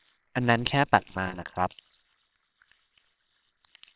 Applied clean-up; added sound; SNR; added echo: neural separator model SepFormer WHAMR!.